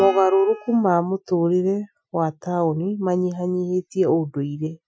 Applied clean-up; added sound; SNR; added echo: classical method Wiener filter.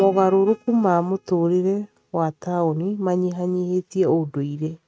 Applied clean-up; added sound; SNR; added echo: neural mask model RNNoise.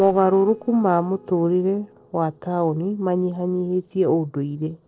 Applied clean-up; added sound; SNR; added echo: neural separator model SepFormer DNS4.